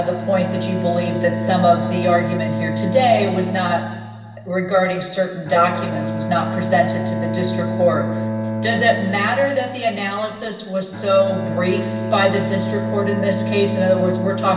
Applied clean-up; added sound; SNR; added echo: none; Bowed string instrument; 4 dB; reverberation time 2.0 s.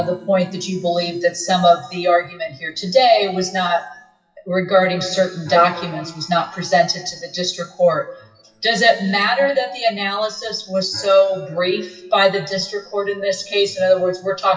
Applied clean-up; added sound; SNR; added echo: classical method WPE with log-MMSE.